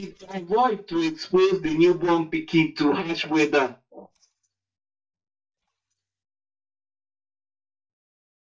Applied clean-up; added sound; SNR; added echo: neural mask model DeepFilterNet 3.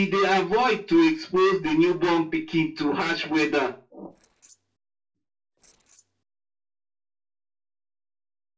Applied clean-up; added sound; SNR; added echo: neural separator model SepFormer DNS4.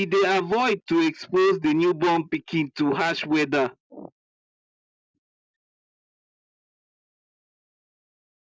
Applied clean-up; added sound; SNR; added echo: none; none; none; none.